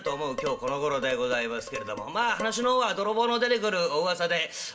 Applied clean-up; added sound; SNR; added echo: none; Dishes, pots, and pans; 12 dB; reverberation time 1.9 s.